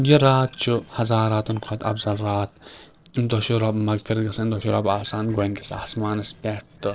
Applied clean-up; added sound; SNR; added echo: neural separator model SepFormer DNS4.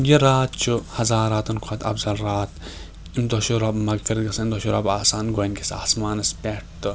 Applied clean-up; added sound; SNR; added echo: none; none; none; none.